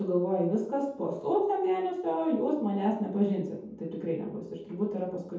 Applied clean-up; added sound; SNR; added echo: none; none; none; reverberation time 0.7 s.